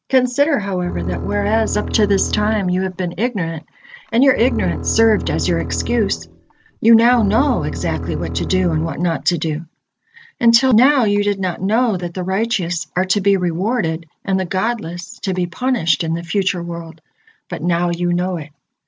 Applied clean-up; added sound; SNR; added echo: none; Bowed string instrument; 8 dB; none.